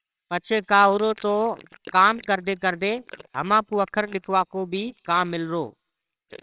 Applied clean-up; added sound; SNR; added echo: neural separator model SepFormer WHAMR!.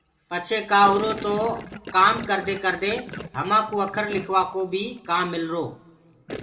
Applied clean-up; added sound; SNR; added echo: none; Gurgling; 15 dB; reverberation time 0.8 s.